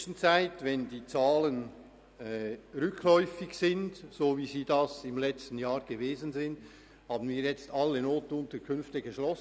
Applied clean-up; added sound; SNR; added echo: none; none; none; none.